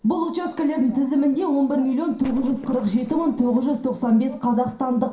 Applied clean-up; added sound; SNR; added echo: neural separator model SepFormer DNS4.